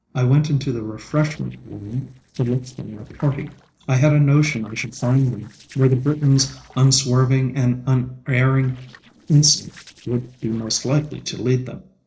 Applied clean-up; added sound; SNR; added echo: neural separator model SepFormer DNS4.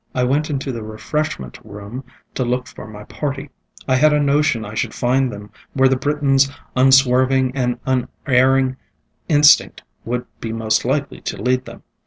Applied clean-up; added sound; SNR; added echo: none; none; none; none.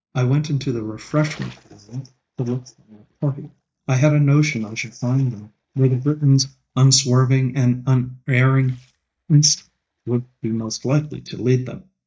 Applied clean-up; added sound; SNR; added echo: neural mask model DeepFilterNet 3.